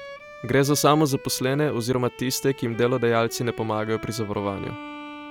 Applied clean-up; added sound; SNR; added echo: none; Bowed string instrument; 16 dB; none.